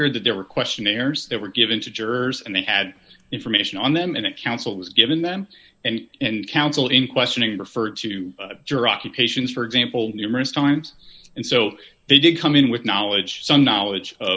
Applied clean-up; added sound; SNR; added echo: none; none; none; none.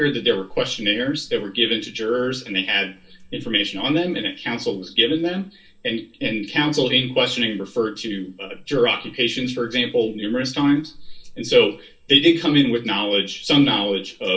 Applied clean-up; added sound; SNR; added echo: none; none; none; reverberation time 0.2 s.